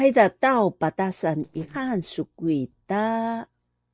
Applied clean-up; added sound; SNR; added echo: neural separator model SepFormer DNS4.